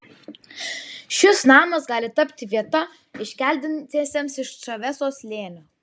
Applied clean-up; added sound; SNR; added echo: none; none; none; none.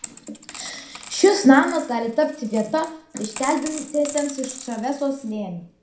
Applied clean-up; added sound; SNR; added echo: none; Coin (dropping); 15 dB; reverberation time 0.4 s.